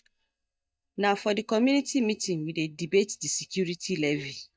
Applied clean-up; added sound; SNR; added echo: neural mask model DeepFilterNet 3.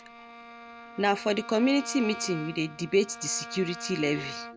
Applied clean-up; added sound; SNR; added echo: none; Bowed string instrument; 14 dB; none.